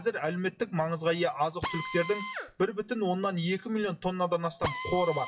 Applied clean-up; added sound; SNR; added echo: classical method WPE with log-MMSE.